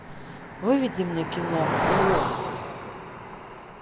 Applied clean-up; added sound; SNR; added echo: none; Cricket; -1 dB; none.